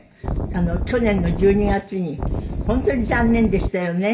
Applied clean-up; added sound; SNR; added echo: none; Wind; 3 dB; reverberation time 0.2 s.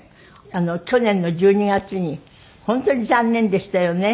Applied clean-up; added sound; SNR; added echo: none; none; none; none.